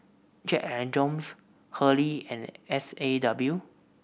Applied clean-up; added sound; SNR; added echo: none; none; none; none.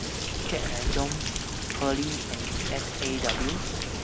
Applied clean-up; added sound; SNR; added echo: none; Rain; -4 dB; none.